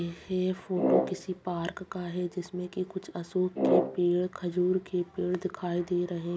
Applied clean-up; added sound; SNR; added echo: none; Brass instrument; 0 dB; none.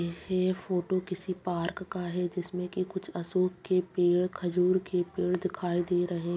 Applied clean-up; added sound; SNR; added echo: none; none; none; none.